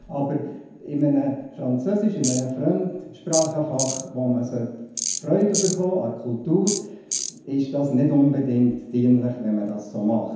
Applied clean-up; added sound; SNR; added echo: none; Tools; 11 dB; reverberation time 1.0 s.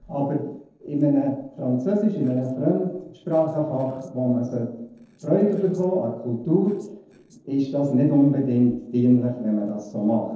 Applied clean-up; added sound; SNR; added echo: neural separator model SepFormer DNS4.